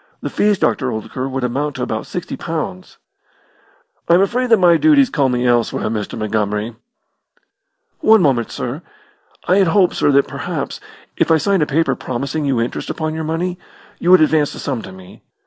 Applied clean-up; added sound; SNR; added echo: none; none; none; none.